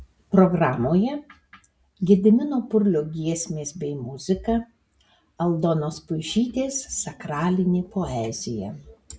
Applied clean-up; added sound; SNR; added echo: none; none; none; none.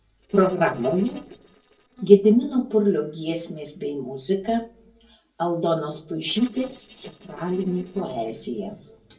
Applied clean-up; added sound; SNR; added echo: neural separator model SepFormer DNS4.